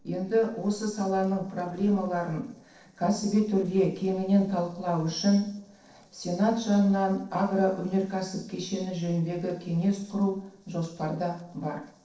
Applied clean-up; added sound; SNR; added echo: neural separator model SepFormer DNS4.